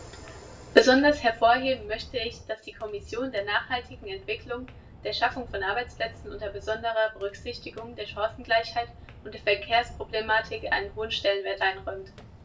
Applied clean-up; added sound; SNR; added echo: none; Walk, footsteps; 18 dB; reverberation time 0.2 s.